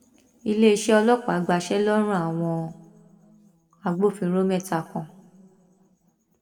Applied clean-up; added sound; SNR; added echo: none; none; none; reverberation time 1.3 s.